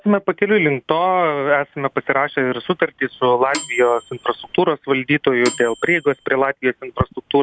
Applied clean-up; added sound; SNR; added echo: none; Microwave oven / Bell; 14 dB; none.